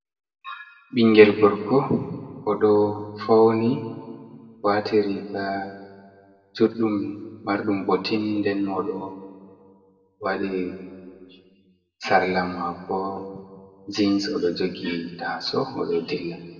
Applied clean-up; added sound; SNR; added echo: none; none; none; reverberation time 1.3 s.